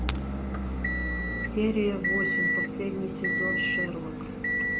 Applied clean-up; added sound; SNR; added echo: none; Motor vehicle (road) / Engine; -4 dB; reverberation time 0.9 s.